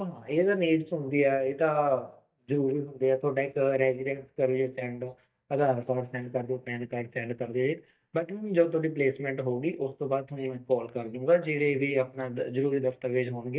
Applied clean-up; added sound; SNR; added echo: neural mask model DeepFilterNet 3.